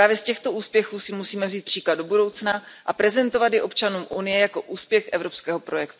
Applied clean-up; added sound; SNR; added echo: none; none; none; none.